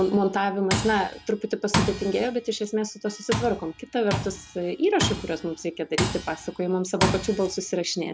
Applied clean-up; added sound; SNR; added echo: none; Tools; 6 dB; none.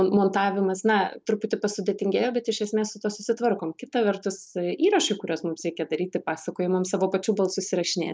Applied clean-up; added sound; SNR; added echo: none; none; none; none.